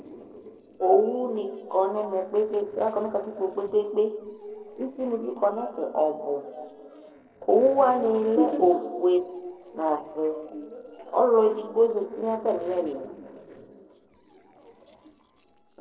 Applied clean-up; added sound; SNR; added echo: neural separator model SepFormer DNS4.